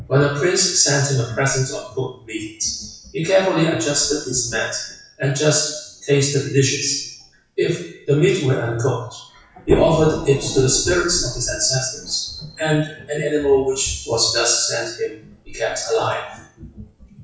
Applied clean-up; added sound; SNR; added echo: classical method WPE with log-MMSE.